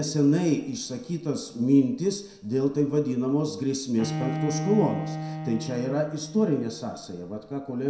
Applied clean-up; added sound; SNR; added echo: none; Bowed string instrument; 10 dB; reverberation time 0.5 s.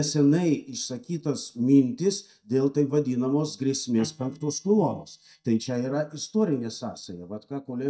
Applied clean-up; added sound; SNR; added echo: neural mask model DeepFilterNet 3.